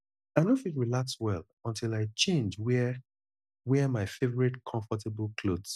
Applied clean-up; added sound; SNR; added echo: none; none; none; none.